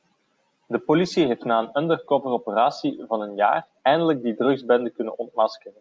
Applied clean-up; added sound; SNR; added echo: none; none; none; none.